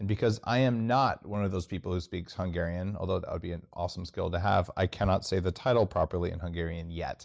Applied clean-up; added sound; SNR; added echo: none; none; none; none.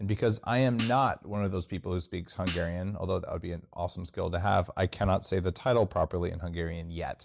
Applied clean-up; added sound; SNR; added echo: none; Hi-hat; 10 dB; none.